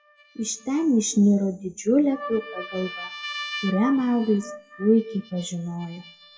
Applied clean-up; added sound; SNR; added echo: classical method WPE with log-MMSE.